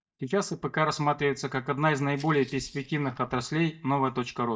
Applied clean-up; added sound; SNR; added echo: neural mask model DeepFilterNet 3.